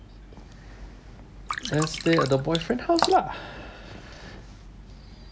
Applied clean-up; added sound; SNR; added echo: none; Drip; 3 dB; none.